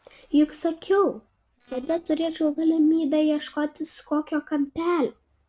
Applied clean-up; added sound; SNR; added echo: neural separator model SepFormer DNS4.